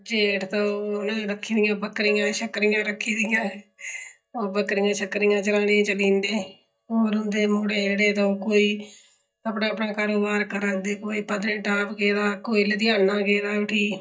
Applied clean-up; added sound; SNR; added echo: neural mask model DeepFilterNet 3.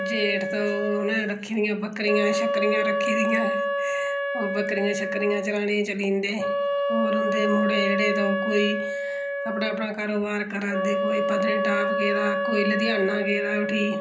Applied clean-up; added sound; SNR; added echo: none; Wind instrument, woodwind instrument; 1 dB; reverberation time 0.5 s.